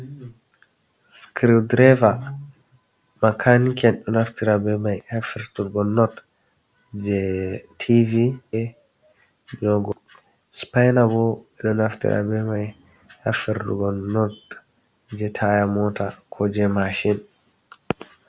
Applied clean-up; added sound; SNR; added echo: none; none; none; none.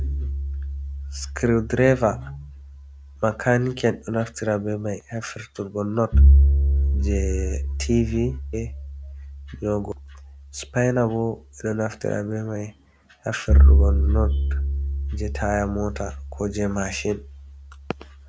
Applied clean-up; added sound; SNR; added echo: none; Bowed string instrument; -3 dB; none.